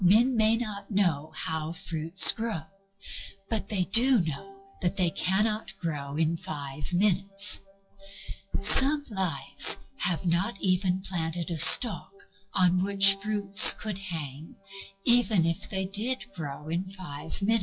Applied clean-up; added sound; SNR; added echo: classical method WPE with log-MMSE.